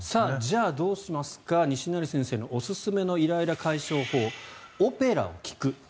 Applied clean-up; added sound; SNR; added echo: none; none; none; none.